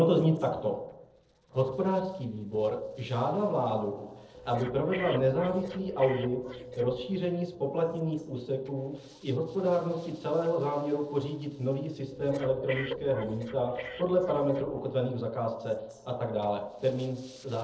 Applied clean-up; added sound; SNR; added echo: neural separator model SepFormer DNS4.